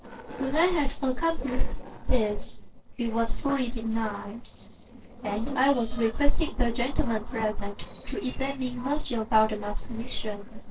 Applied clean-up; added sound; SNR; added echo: neural separator model SepFormer DNS4.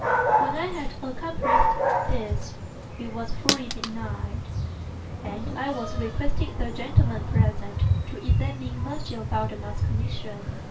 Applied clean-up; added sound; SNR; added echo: none; Dog; -4 dB; reverberation time 0.2 s.